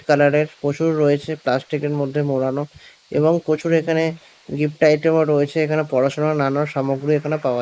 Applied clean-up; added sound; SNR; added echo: neural mask model Resemble Enhance denoiser.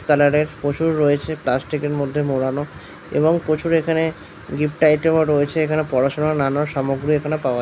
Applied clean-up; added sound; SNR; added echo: none; none; none; none.